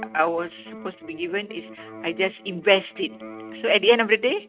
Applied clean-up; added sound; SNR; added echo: neural mask model RNNoise.